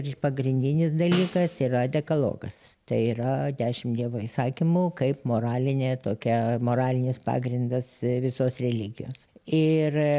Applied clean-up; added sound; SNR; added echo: none; Snare drum; 13 dB; none.